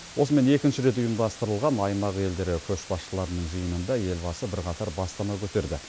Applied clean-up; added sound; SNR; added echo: none; Water; 17 dB; none.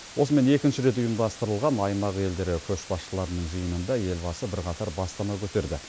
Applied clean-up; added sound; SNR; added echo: neural mask model Resemble Enhance denoiser.